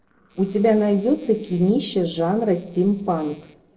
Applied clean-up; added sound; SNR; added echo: neural separator model SepFormer DNS4.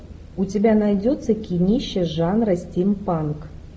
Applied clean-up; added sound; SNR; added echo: none; none; none; none.